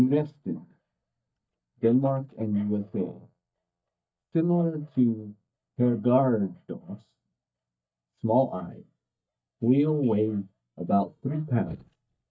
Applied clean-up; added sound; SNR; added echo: neural mask model DeepFilterNet 3.